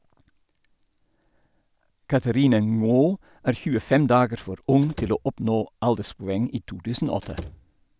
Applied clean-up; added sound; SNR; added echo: none; Slam / Wood; 14 dB; none.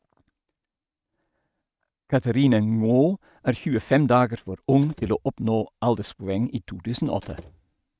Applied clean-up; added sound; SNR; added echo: neural mask model RNNoise.